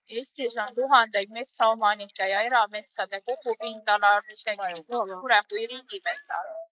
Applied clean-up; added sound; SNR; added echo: neural mask model Resemble Enhance denoiser.